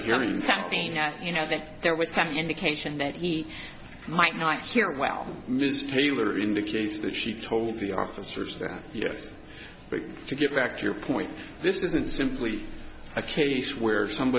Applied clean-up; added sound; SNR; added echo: none; none; none; none.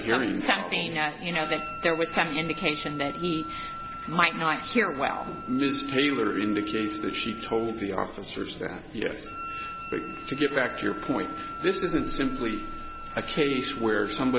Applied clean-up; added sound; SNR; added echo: none; Wind instrument, woodwind instrument; 11 dB; none.